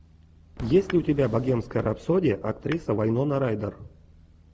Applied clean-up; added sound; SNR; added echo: none; Tap / Hammer + Whoosh, swoosh, swish / Fireworks; 18 dB; none.